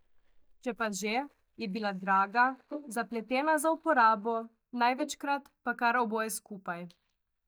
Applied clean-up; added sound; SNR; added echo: neural mask model DeepFilterNet 3.